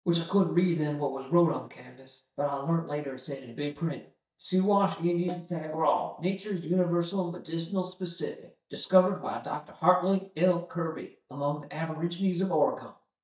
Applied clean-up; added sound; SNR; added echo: neural mask model DeepFilterNet 3.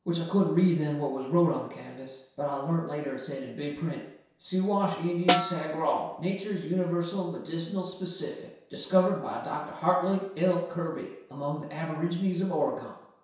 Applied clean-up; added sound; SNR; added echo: none; Snare drum; 0 dB; reverberation time 0.7 s.